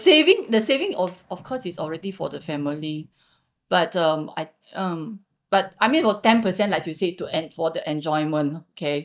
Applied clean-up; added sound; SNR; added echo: neural mask model DeepFilterNet 3.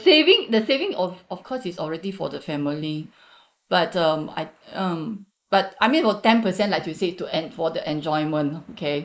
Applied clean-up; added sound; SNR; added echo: neural mask model Resemble Enhance denoiser.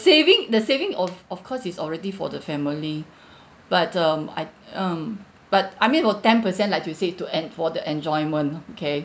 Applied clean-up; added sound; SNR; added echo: none; none; none; none.